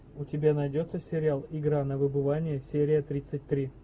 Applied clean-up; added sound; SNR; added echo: none; none; none; none.